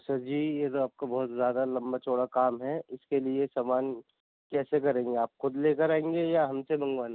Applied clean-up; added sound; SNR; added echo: none; none; none; none.